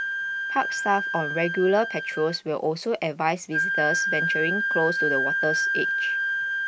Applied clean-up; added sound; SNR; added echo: none; Wind instrument, woodwind instrument; 0 dB; none.